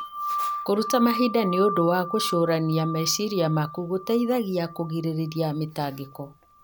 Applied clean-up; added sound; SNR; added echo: none; Wind chime; 9 dB; none.